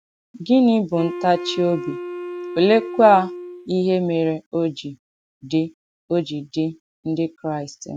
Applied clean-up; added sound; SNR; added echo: none; Wind instrument, woodwind instrument; 11 dB; none.